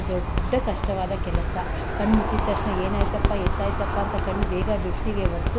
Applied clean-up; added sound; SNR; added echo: none; Writing + Aircraft; -3 dB; none.